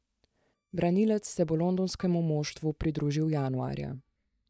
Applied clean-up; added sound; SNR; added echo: neural mask model DeepFilterNet 3.